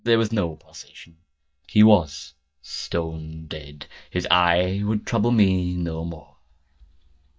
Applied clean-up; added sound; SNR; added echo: neural mask model DeepFilterNet 3.